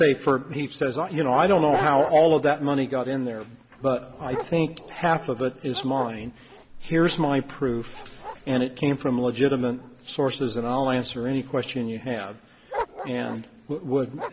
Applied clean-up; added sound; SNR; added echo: none; Dog; 14 dB; none.